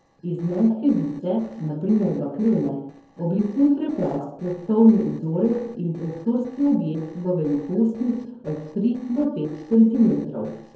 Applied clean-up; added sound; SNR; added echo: neural separator model SepFormer DNS4.